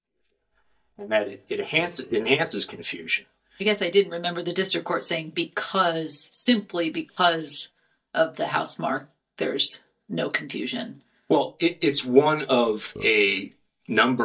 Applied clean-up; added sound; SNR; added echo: neural mask model DeepFilterNet 3.